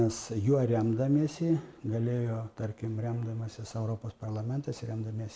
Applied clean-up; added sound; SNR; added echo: none; none; none; none.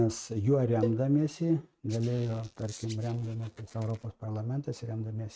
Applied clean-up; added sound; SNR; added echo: neural mask model RNNoise.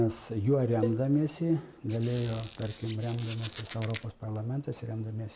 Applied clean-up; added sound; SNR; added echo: none; Squeak + Cowbell; 10 dB; none.